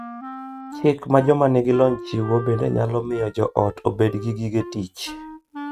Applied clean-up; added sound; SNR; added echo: neural mask model RNNoise.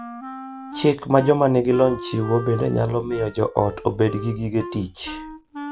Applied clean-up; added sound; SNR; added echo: none; Wind instrument, woodwind instrument; 14 dB; none.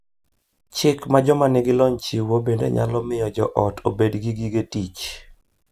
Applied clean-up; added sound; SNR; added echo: none; none; none; none.